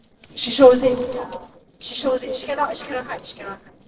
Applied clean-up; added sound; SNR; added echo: neural separator model SepFormer DNS4.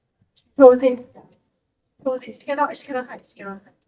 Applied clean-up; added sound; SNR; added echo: neural mask model DeepFilterNet 3.